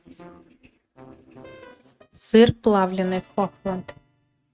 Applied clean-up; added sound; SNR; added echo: neural mask model RNNoise.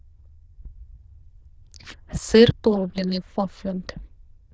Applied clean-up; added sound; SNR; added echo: neural diffusion model UNIVERSE++.